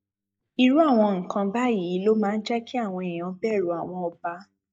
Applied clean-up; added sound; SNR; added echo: neural mask model DeepFilterNet 3.